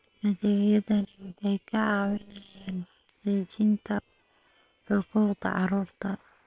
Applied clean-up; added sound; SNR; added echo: neural separator model SepFormer WHAM!.